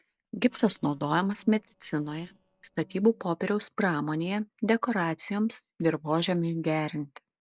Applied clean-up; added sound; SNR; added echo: neural separator model SepFormer DNS4.